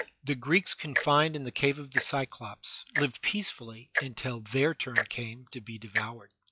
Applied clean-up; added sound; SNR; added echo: classical method log-MMSE.